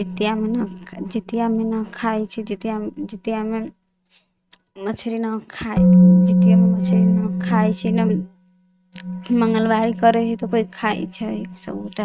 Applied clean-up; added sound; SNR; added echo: neural mask model RNNoise.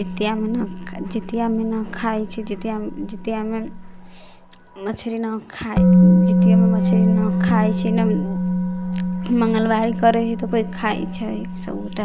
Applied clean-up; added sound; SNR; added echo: none; Musical instrument; -3 dB; none.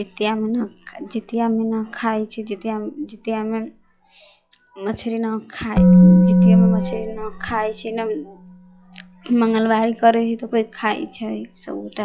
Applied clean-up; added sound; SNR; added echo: classical method log-MMSE.